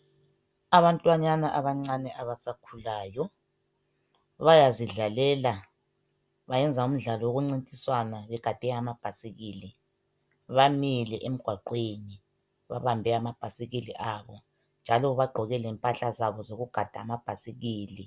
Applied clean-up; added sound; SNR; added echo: none; none; none; none.